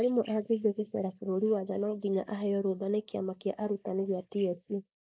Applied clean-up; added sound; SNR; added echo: neural mask model Resemble Enhance denoiser.